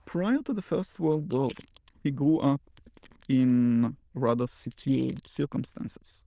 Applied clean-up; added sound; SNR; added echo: neural diffusion model UNIVERSE++.